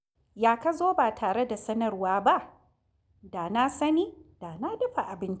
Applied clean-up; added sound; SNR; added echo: none; none; none; none.